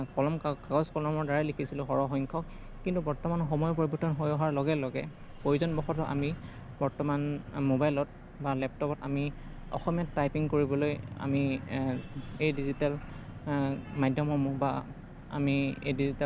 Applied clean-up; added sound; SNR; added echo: none; Engine starting / Bus; 17 dB; none.